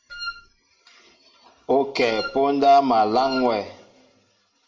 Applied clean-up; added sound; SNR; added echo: none; Wind instrument, woodwind instrument; 13 dB; reverberation time 0.5 s.